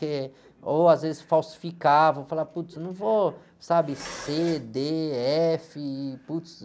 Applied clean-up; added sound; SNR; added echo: none; Dishes, pots, and pans; 18 dB; none.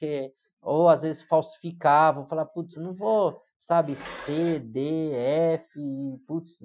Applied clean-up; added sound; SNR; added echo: classical method Wiener filter.